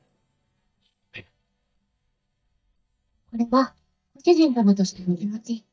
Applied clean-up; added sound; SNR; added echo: neural mask model DeepFilterNet 3.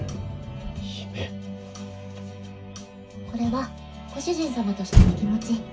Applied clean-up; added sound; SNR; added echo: none; Motor vehicle (road); -3 dB; reverberation time 0.2 s.